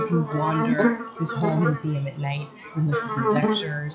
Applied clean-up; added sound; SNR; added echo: classical method log-MMSE.